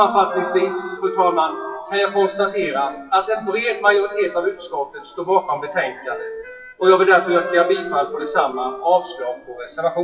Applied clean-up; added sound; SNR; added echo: classical method WPE with log-MMSE.